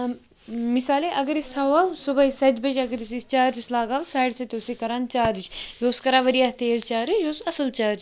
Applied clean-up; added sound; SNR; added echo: none; none; none; none.